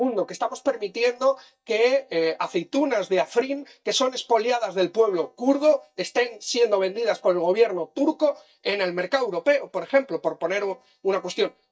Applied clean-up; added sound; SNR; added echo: neural mask model DeepFilterNet 3.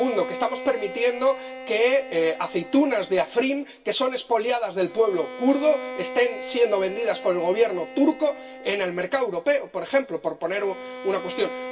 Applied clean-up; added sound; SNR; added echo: none; Bowed string instrument; 13 dB; reverberation time 0.2 s.